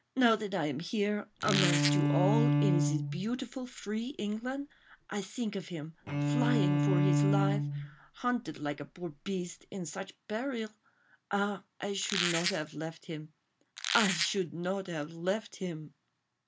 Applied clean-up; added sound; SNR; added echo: none; Squeak + Bowed string instrument; -3 dB; none.